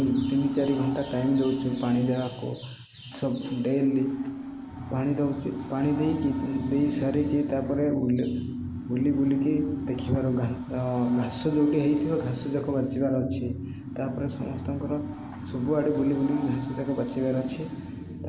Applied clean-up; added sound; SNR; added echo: none; Train; 18 dB; none.